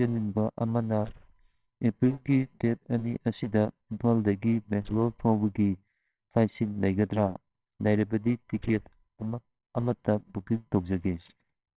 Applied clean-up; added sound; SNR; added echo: neural separator model SepFormer WHAMR!.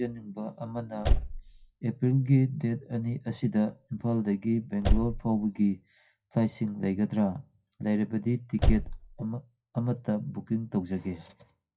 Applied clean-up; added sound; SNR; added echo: classical method WPE with log-MMSE.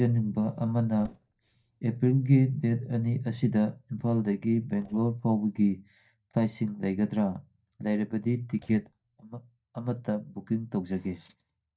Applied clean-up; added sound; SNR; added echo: neural mask model DeepFilterNet 3.